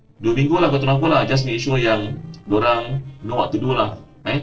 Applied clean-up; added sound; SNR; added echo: neural separator model SepFormer DNS4.